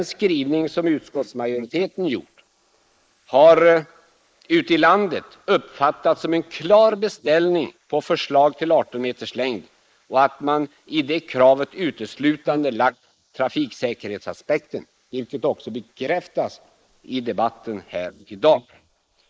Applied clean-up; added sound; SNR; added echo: neural mask model Resemble Enhance denoiser.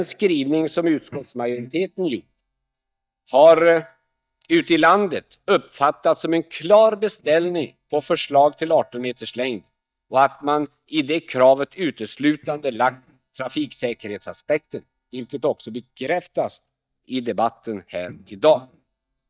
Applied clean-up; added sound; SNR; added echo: neural mask model DeepFilterNet 3.